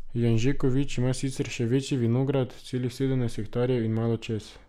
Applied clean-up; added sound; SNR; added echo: none; none; none; none.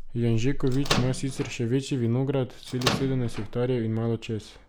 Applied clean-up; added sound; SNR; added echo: none; Microwave oven; 6 dB; none.